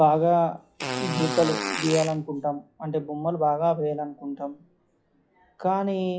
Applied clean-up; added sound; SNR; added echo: classical method log-MMSE.